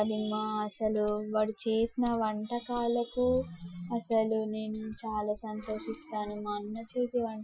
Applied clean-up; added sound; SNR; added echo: classical method Wiener filter.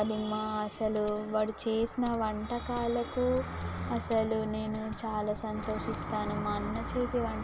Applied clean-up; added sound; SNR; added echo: none; Typing; 18 dB; none.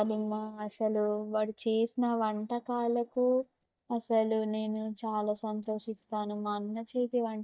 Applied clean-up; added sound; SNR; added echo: neural mask model DeepFilterNet 3.